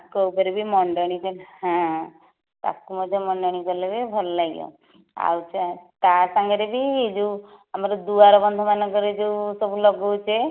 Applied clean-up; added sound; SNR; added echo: none; none; none; none.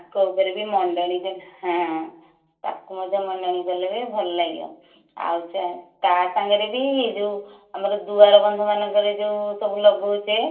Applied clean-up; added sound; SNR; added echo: none; none; none; reverberation time 0.3 s.